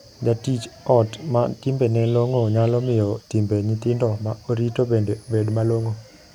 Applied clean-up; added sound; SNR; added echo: none; none; none; none.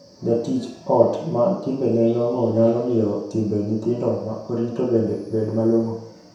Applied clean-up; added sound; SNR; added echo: none; none; none; reverberation time 0.7 s.